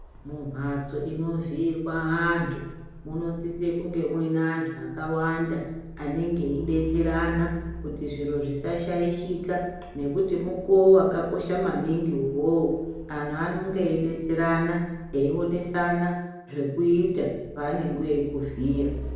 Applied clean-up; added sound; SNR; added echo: none; Truck; 15 dB; reverberation time 0.9 s.